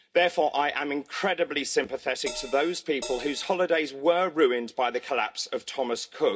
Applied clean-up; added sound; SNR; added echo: none; Crash cymbal; 12 dB; reverberation time 0.3 s.